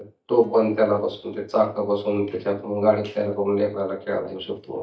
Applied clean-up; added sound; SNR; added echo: neural mask model DeepFilterNet 3.